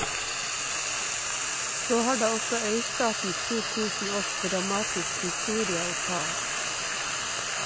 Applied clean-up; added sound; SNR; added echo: none; Frying (food); -5 dB; none.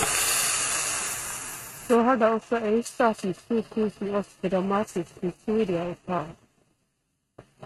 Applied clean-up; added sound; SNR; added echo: neural mask model RNNoise.